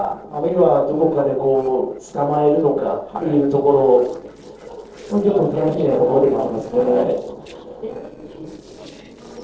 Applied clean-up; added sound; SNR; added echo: neural separator model SepFormer DNS4.